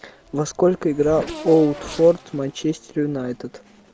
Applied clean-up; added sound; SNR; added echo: none; Race car, auto racing / Accelerating, revving, vroom; 17 dB; none.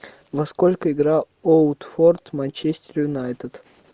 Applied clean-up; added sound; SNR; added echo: none; none; none; none.